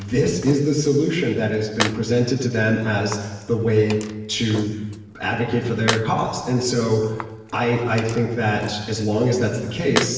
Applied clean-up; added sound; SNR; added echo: none; Tools; 13 dB; reverberation time 1.2 s.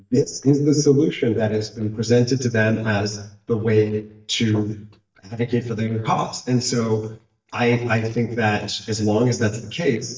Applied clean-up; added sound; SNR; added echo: neural mask model DeepFilterNet 3.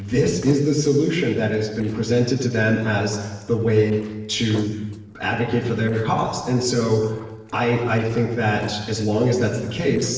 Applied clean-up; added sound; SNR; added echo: neural separator model SepFormer DNS4.